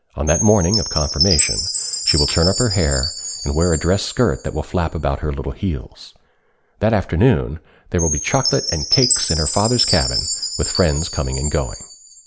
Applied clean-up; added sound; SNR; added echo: none; Chime; 4 dB; none.